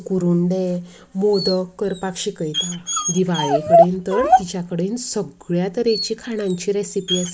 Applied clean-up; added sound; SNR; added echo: none; Dog; 1 dB; none.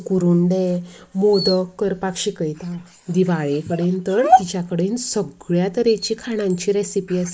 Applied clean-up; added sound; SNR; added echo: neural mask model Resemble Enhance denoiser.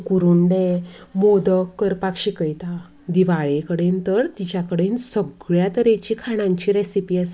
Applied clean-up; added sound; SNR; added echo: none; none; none; none.